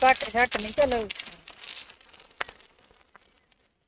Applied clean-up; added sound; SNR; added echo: neural mask model RNNoise.